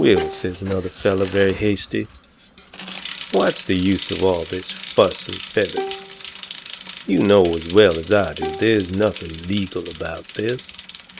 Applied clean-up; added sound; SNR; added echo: none; Bowed string instrument + Bicycle; 11 dB; none.